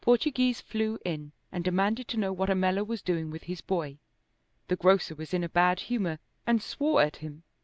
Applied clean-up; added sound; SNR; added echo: none; none; none; none.